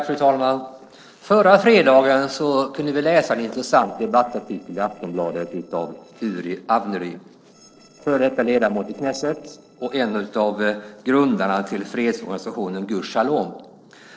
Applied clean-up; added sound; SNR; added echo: neural separator model SepFormer DNS4.